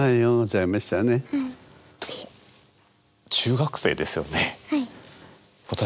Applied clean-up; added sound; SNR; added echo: none; none; none; none.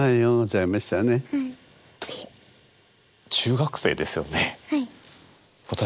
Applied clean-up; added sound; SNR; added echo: neural mask model Resemble Enhance denoiser.